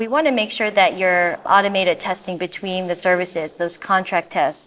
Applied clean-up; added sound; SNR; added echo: neural separator model SepFormer DNS4.